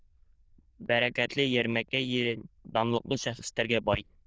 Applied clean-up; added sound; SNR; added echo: neural diffusion model UNIVERSE++.